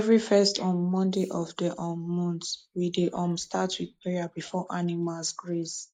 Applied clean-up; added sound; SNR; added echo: neural mask model Resemble Enhance denoiser.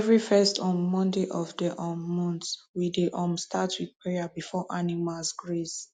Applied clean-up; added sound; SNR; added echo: none; none; none; none.